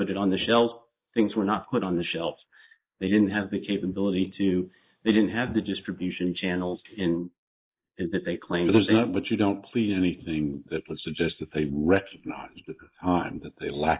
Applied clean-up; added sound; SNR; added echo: neural mask model Resemble Enhance denoiser.